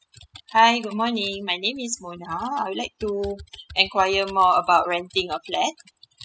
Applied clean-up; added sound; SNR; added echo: classical method spectral subtraction.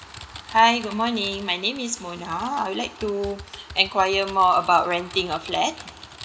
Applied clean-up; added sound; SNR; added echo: none; Typing; 19 dB; none.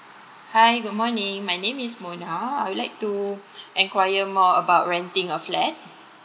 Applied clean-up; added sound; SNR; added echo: none; none; none; none.